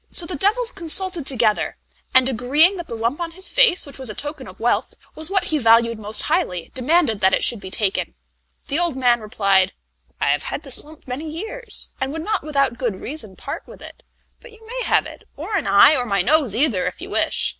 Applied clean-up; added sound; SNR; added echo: none; none; none; none.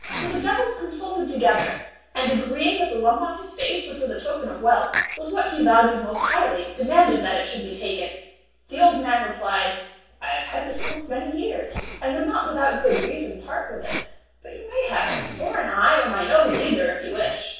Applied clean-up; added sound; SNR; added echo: none; Respiratory sounds; 12 dB; reverberation time 0.7 s.